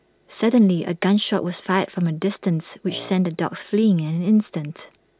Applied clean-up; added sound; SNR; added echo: none; Wind instrument, woodwind instrument; 19 dB; none.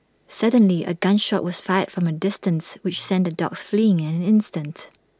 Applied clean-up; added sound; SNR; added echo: neural mask model Resemble Enhance denoiser.